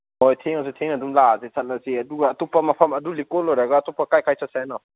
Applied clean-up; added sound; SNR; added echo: none; none; none; none.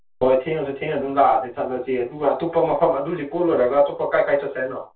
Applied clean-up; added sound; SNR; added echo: none; none; none; reverberation time 0.2 s.